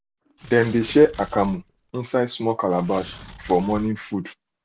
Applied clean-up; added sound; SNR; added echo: none; Tearing; 19 dB; none.